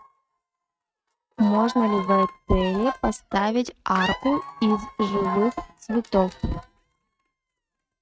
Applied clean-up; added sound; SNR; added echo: neural mask model RNNoise.